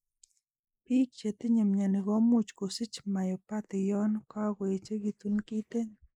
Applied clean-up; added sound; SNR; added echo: neural mask model Resemble Enhance denoiser.